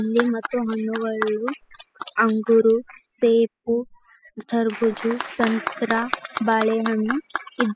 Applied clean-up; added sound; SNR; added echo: classical method spectral subtraction.